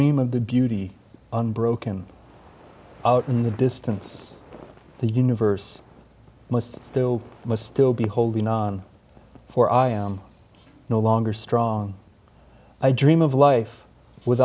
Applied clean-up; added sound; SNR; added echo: none; none; none; none.